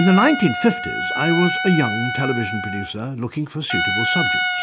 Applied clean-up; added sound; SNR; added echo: none; Trumpet; 3 dB; none.